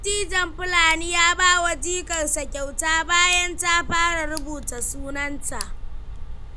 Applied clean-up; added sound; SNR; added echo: none; Tick; 8 dB; none.